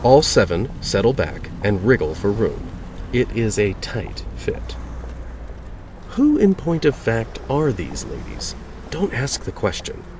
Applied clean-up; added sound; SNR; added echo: none; Walk, footsteps; 11 dB; none.